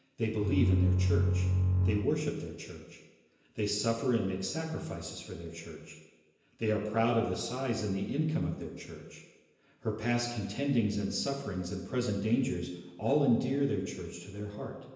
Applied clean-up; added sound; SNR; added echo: none; Bowed string instrument; -5 dB; reverberation time 1.0 s.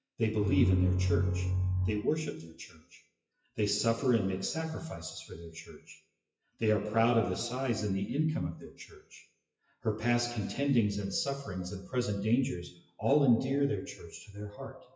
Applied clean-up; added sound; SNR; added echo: classical method WPE with log-MMSE.